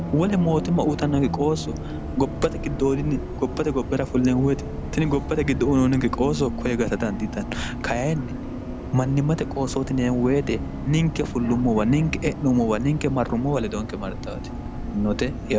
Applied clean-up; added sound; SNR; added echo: none; Bus; 7 dB; none.